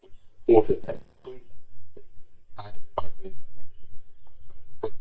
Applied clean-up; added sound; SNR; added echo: neural mask model DeepFilterNet 3.